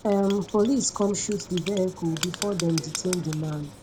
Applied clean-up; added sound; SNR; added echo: none; Writing; 12 dB; none.